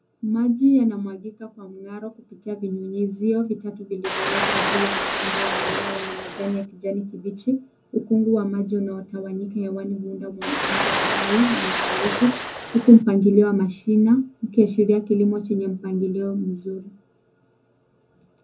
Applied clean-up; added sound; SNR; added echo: none; Ocean; 2 dB; reverberation time 0.3 s.